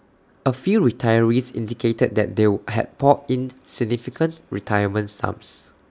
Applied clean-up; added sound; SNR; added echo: none; none; none; none.